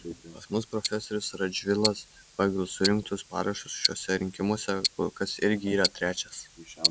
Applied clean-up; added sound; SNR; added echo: none; Tick-tock; 5 dB; none.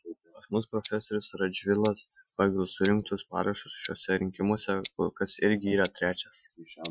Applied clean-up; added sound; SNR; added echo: classical method Wiener filter.